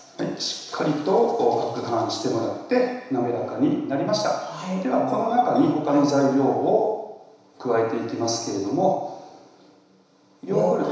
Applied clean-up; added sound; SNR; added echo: none; none; none; reverberation time 1.0 s.